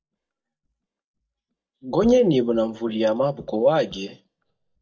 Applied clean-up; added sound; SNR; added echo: neural mask model DeepFilterNet 3.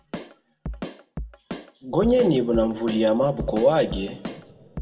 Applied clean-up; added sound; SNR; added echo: none; Drum kit; 12 dB; reverberation time 1.2 s.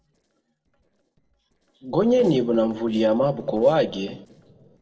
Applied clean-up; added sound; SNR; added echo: neural separator model SepFormer DNS4.